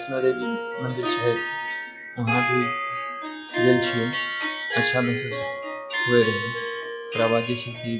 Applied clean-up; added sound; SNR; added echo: classical method log-MMSE.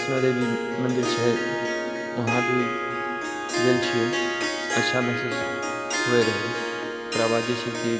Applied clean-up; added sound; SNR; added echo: none; Harp; 0 dB; none.